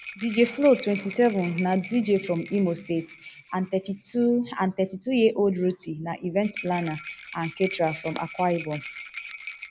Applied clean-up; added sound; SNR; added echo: none; Rattle; 8 dB; none.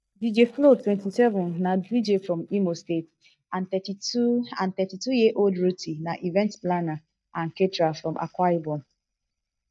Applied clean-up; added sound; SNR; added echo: neural mask model DeepFilterNet 3.